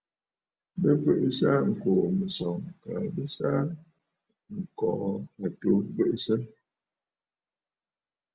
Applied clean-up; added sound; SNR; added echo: none; none; none; none.